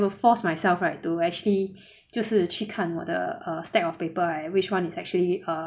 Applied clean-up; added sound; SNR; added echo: none; none; none; none.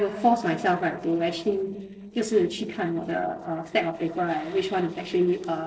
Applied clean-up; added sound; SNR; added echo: neural separator model SepFormer DNS4.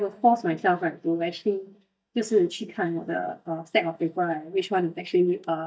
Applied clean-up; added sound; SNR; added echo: neural mask model DeepFilterNet 3.